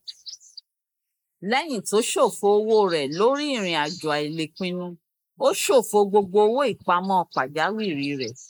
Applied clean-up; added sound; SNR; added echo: neural mask model Resemble Enhance denoiser.